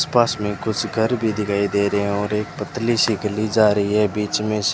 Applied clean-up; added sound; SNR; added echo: none; none; none; none.